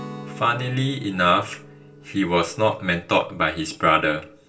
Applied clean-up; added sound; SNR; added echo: none; Guitar; 18 dB; reverberation time 0.2 s.